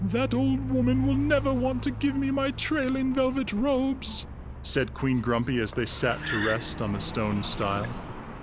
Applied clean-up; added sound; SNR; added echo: none; Car; 8 dB; none.